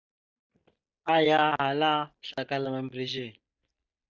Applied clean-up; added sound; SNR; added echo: neural mask model DeepFilterNet 3.